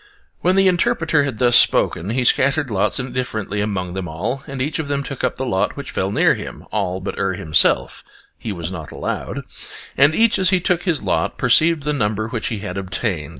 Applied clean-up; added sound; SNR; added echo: none; none; none; none.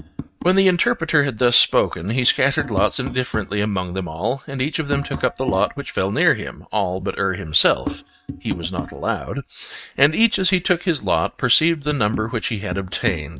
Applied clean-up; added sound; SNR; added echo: neural mask model RNNoise.